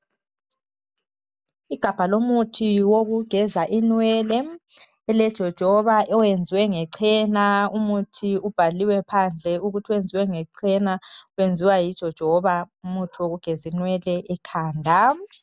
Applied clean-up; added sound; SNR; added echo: none; none; none; none.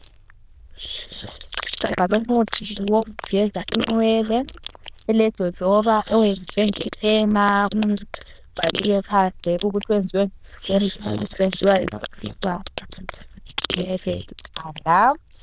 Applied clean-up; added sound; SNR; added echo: neural diffusion model UNIVERSE++.